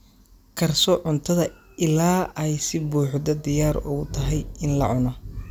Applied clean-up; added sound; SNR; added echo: none; none; none; none.